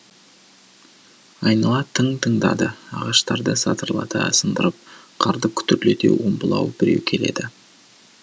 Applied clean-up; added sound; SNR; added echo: none; none; none; none.